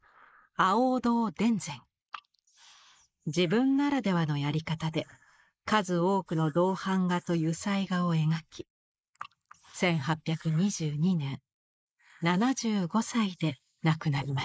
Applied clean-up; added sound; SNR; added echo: neural mask model Resemble Enhance denoiser.